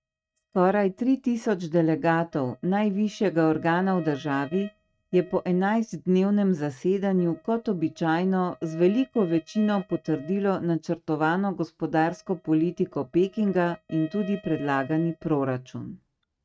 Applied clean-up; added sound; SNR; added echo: neural mask model RNNoise.